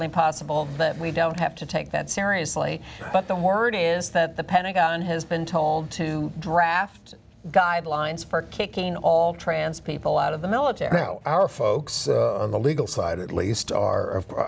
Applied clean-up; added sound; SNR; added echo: none; none; none; none.